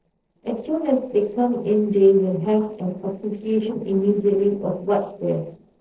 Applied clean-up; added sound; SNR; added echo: neural separator model SepFormer DNS4.